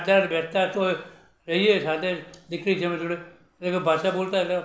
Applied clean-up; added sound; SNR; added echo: none; none; none; none.